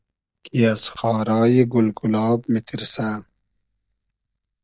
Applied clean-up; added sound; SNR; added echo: neural mask model DeepFilterNet 3.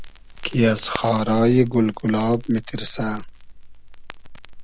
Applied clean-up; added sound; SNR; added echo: none; Crackle; 12 dB; none.